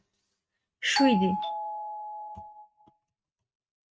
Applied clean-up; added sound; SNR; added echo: neural mask model RNNoise.